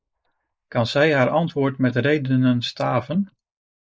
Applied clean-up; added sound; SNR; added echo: neural mask model Resemble Enhance denoiser.